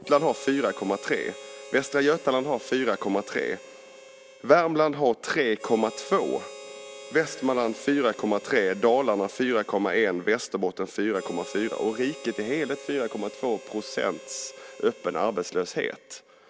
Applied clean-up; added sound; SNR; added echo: none; Harmonica; 18 dB; none.